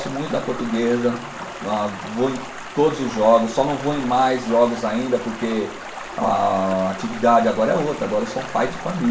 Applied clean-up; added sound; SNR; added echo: none; Stream; 12 dB; reverberation time 0.3 s.